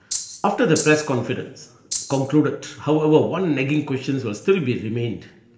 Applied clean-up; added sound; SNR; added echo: none; Rattle (instrument); 9 dB; reverberation time 1.6 s.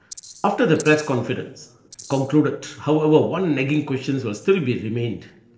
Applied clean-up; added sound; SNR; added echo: neural separator model SepFormer DNS4.